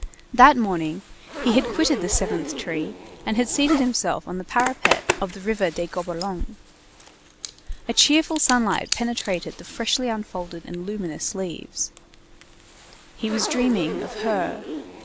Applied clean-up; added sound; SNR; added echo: none; Zipper (clothing); 9 dB; none.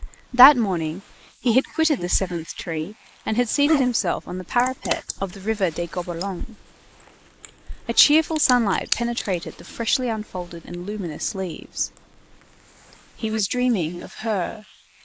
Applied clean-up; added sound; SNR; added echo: neural mask model Resemble Enhance denoiser.